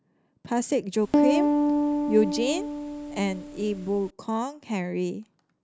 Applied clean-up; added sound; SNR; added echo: none; Piano; -3 dB; none.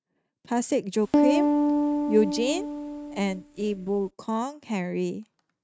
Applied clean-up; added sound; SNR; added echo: neural mask model RNNoise.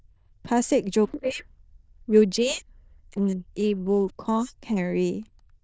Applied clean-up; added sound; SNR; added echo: neural diffusion model UNIVERSE++.